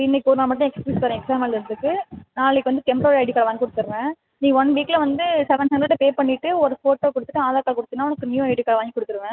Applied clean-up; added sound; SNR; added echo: none; none; none; none.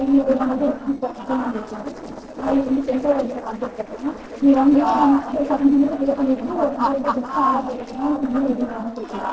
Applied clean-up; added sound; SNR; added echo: neural separator model SepFormer DNS4.